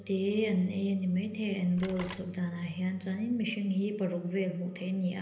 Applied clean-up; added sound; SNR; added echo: none; Telephone; 16 dB; reverberation time 0.8 s.